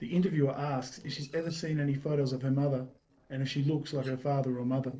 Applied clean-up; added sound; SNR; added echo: neural separator model SepFormer DNS4.